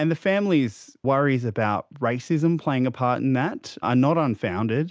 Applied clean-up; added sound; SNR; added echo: none; none; none; none.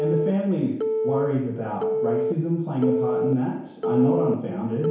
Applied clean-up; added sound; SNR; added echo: none; Telephone; 2 dB; reverberation time 1.0 s.